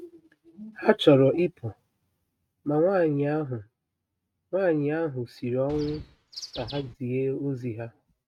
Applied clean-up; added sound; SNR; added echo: neural mask model RNNoise.